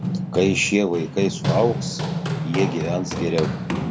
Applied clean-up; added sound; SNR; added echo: none; Run; 2 dB; none.